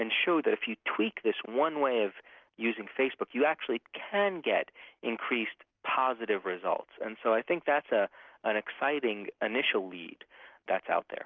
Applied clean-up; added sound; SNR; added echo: none; none; none; none.